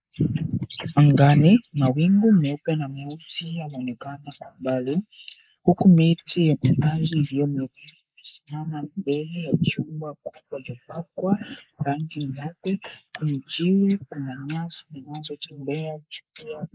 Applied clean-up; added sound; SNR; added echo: neural mask model Resemble Enhance denoiser.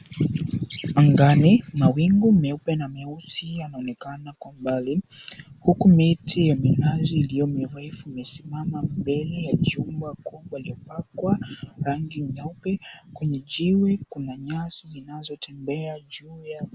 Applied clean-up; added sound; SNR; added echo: none; none; none; none.